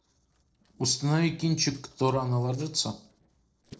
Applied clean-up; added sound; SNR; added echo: neural separator model SepFormer DNS4.